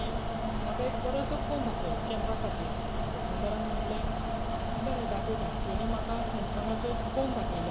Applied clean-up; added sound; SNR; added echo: none; Mechanical fan; -5 dB; none.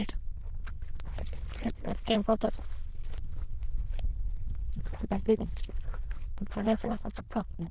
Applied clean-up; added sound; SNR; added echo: neural diffusion model UNIVERSE++.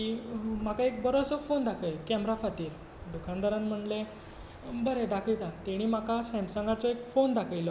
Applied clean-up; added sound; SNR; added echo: none; none; none; none.